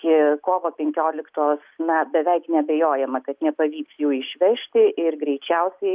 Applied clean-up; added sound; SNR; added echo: none; none; none; none.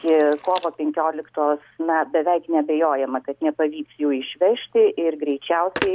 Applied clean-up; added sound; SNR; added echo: none; Telephone; 18 dB; none.